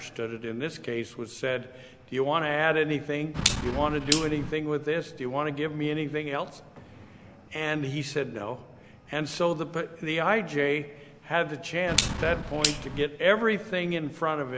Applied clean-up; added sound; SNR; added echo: none; Clock; 3 dB; none.